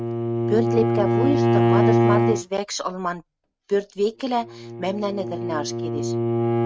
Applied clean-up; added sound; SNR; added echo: neural mask model RNNoise.